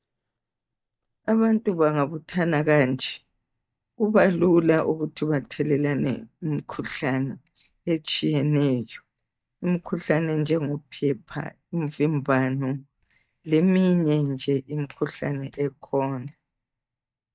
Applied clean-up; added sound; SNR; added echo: neural mask model DeepFilterNet 3.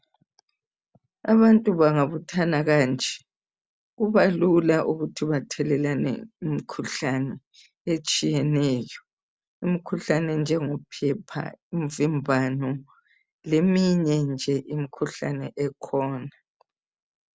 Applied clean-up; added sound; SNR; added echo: none; none; none; none.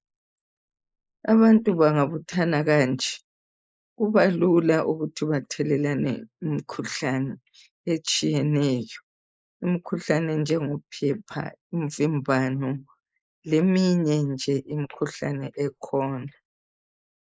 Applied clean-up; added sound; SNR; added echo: neural mask model Resemble Enhance denoiser.